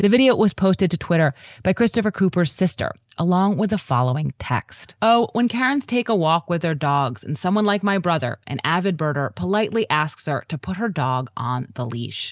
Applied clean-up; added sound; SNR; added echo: none; none; none; none.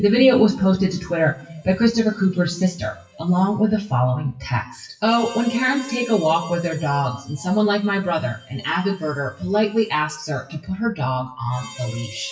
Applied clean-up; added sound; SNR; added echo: classical method WPE with log-MMSE.